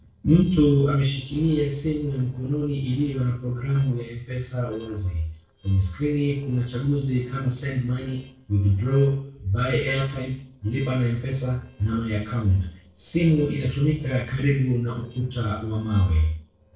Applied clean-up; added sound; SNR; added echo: neural separator model SepFormer DNS4.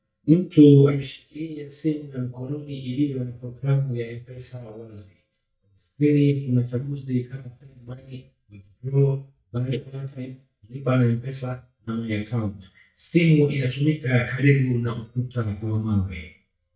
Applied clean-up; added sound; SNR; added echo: neural mask model DeepFilterNet 3.